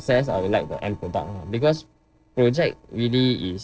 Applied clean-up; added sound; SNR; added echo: neural separator model SepFormer DNS4.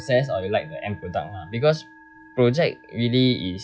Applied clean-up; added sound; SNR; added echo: classical method log-MMSE.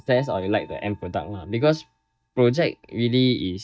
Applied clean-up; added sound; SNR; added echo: neural mask model DeepFilterNet 3.